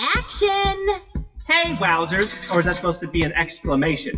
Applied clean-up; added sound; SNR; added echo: classical method WPE with log-MMSE.